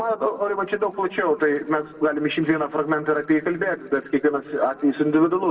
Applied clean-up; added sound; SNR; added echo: neural separator model SepFormer DNS4.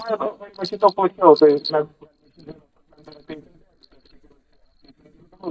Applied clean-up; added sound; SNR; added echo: neural mask model DeepFilterNet 3.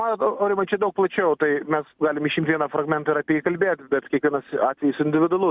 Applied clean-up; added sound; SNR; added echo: none; none; none; none.